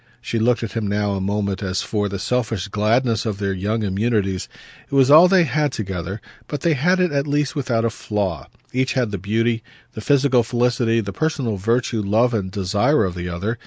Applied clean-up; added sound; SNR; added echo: none; none; none; none.